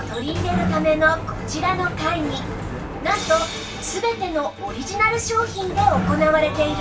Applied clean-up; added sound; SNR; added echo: none; Sliding door; 6 dB; reverberation time 0.2 s.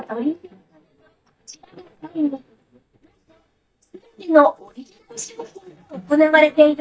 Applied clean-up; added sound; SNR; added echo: neural mask model DeepFilterNet 3.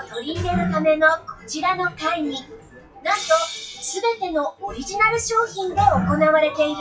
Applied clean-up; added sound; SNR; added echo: classical method WPE with log-MMSE.